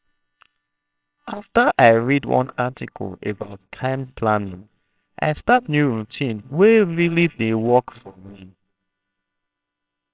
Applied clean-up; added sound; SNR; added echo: neural separator model SepFormer WHAMR!.